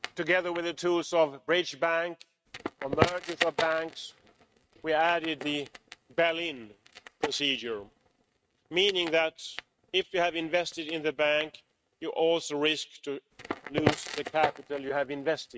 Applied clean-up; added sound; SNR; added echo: neural mask model RNNoise.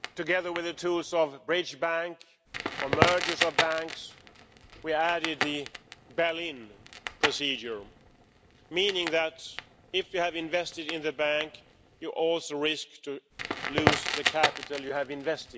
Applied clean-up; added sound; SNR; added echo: none; Crackle; 3 dB; none.